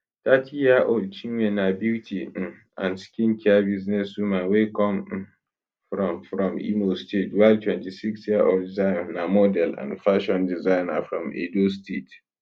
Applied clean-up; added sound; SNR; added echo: none; none; none; none.